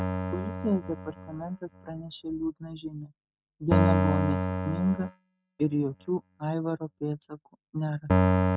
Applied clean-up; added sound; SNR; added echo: neural mask model RNNoise.